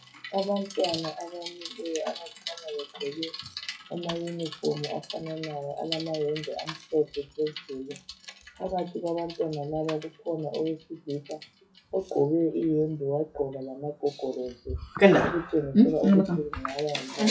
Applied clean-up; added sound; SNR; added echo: classical method WPE with log-MMSE.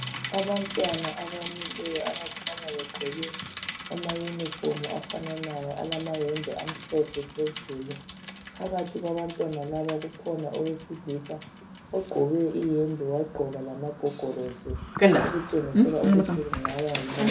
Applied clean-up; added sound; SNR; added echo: none; Bicycle; 0 dB; reverberation time 0.3 s.